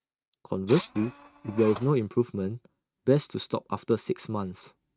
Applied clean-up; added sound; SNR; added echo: neural mask model RNNoise.